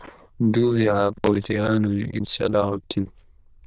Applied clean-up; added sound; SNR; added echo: neural diffusion model UNIVERSE++.